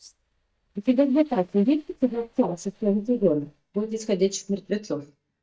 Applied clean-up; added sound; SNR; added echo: neural mask model DeepFilterNet 3.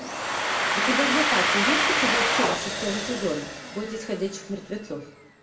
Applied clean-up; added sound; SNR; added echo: none; Domestic sounds, home sounds; -4 dB; reverberation time 0.6 s.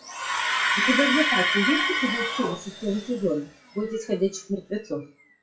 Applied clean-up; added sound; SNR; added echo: classical method WPE with log-MMSE.